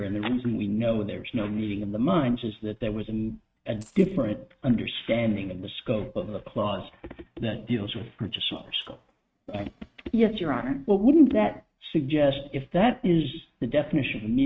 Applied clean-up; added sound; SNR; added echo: neural mask model RNNoise.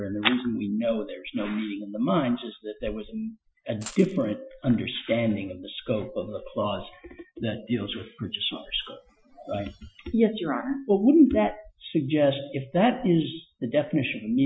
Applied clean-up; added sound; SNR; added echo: classical method Wiener filter.